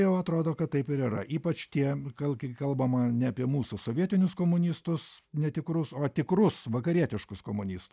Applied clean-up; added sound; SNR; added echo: none; none; none; none.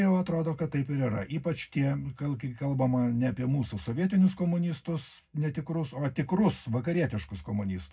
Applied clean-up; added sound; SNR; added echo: none; none; none; reverberation time 0.3 s.